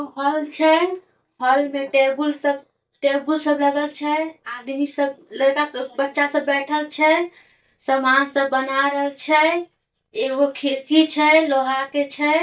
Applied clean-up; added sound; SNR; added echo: neural mask model DeepFilterNet 3.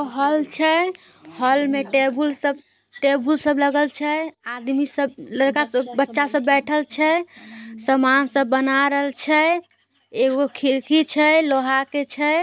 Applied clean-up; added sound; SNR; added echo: none; none; none; none.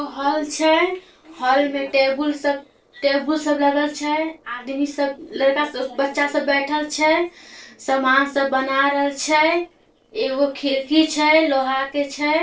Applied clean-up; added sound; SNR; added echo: neural separator model SepFormer DNS4.